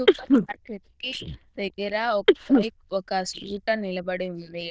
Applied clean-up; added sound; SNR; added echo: neural diffusion model UNIVERSE++.